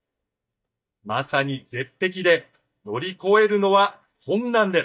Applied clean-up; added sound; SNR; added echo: neural mask model DeepFilterNet 3.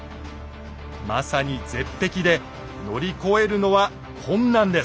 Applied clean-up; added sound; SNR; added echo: none; none; none; none.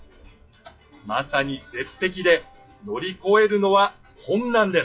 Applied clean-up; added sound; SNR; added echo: classical method WPE with log-MMSE.